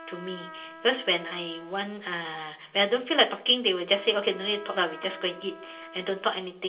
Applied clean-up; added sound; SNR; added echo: none; Trumpet; 18 dB; reverberation time 0.2 s.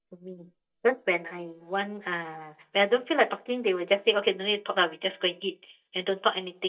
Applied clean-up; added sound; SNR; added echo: neural mask model DeepFilterNet 3.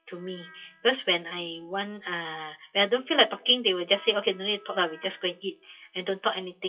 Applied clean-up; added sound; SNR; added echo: classical method WPE with log-MMSE.